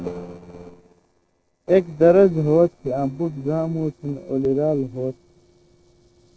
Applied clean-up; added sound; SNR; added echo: neural separator model SepFormer DNS4.